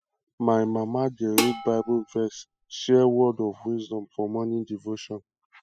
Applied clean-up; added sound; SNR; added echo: classical method spectral subtraction.